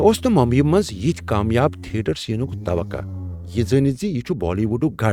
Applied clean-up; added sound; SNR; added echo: neural mask model RNNoise.